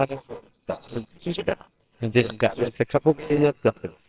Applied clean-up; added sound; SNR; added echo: neural separator model SepFormer WHAMR!.